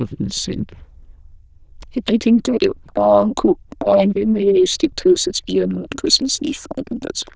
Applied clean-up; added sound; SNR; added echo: neural diffusion model UNIVERSE++.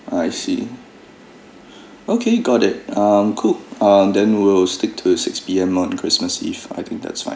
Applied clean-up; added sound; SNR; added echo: none; none; none; none.